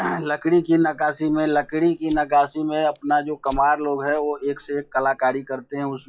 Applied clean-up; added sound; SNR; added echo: classical method log-MMSE.